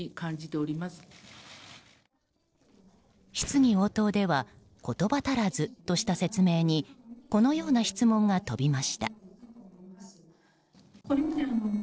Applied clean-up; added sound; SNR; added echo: neural separator model SepFormer DNS4.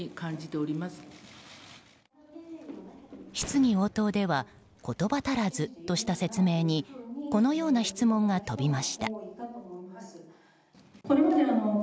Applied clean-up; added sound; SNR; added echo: none; Fireworks; 18 dB; none.